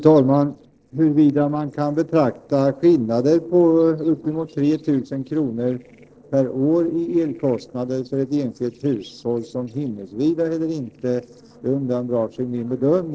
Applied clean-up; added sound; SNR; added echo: neural separator model SepFormer DNS4.